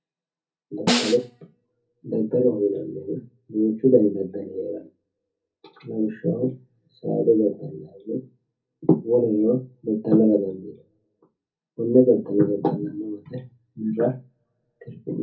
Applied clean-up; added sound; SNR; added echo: none; Snare drum; 2 dB; reverberation time 0.3 s.